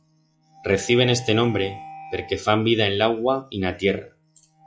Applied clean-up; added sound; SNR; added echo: classical method log-MMSE.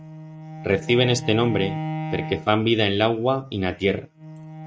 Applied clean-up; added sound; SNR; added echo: neural mask model RNNoise.